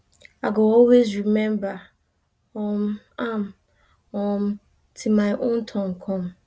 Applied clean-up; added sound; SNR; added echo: none; none; none; none.